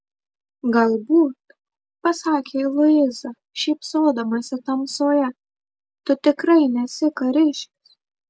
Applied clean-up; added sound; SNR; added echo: none; none; none; none.